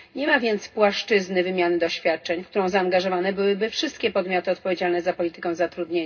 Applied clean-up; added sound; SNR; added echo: none; none; none; reverberation time 0.2 s.